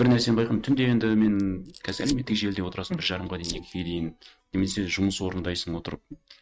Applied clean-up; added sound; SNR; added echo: neural mask model RNNoise.